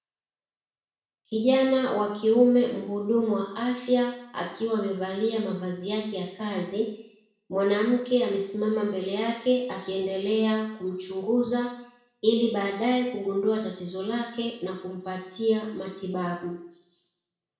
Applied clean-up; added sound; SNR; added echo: none; none; none; reverberation time 0.6 s.